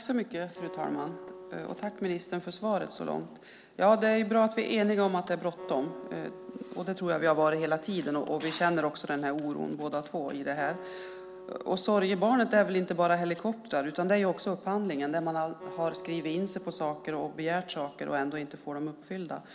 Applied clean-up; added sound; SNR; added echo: none; Acoustic guitar; 19 dB; none.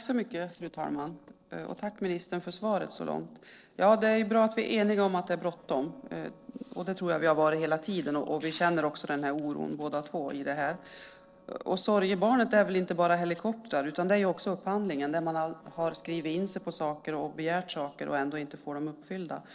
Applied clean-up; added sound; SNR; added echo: neural separator model SepFormer DNS4.